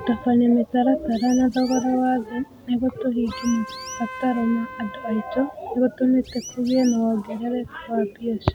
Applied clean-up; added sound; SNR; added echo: none; Trumpet + Chirp, tweet; 18 dB; none.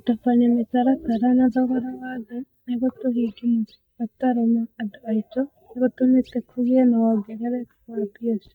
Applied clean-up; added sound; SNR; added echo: neural mask model DeepFilterNet 3.